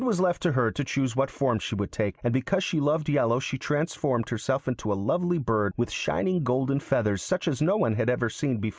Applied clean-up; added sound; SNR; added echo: none; none; none; none.